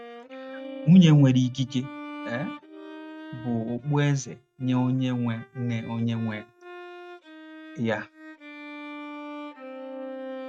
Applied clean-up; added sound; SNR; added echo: neural mask model RNNoise.